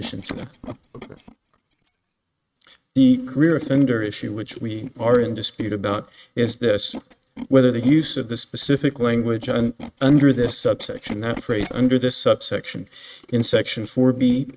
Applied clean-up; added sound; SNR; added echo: neural mask model RNNoise.